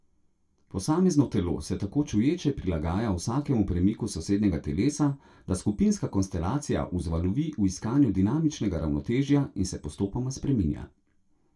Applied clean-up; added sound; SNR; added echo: none; none; none; reverberation time 0.2 s.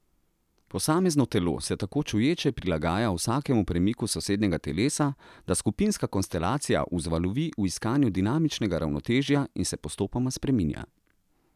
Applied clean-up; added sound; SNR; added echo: none; none; none; none.